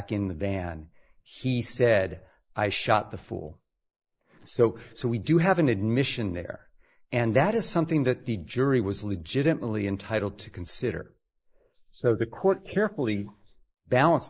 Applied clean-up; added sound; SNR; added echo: neural mask model Resemble Enhance denoiser.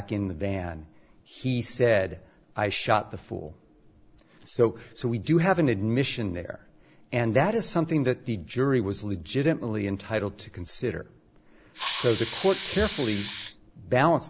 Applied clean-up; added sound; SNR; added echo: none; Hiss; 9 dB; none.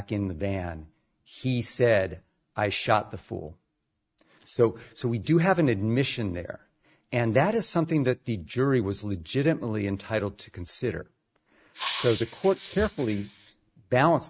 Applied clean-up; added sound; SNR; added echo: neural mask model RNNoise.